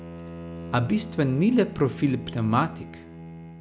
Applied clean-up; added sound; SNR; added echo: none; Bowed string instrument; 12 dB; none.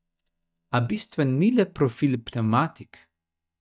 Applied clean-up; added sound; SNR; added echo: neural mask model DeepFilterNet 3.